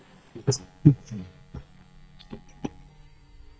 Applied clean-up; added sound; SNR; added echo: neural mask model DeepFilterNet 3.